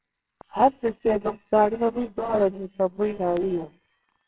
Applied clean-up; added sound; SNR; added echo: neural separator model SepFormer WHAMR!.